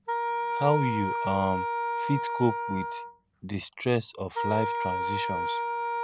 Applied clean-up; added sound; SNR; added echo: none; Wind instrument, woodwind instrument; 0 dB; none.